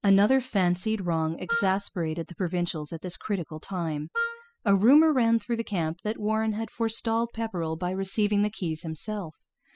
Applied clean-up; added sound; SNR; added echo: classical method spectral subtraction.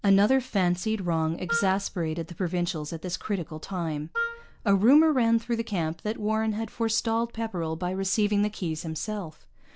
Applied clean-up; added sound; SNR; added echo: none; Wind instrument, woodwind instrument; 8 dB; none.